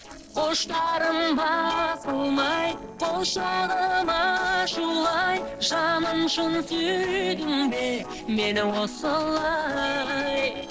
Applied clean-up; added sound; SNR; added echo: neural separator model SepFormer DNS4.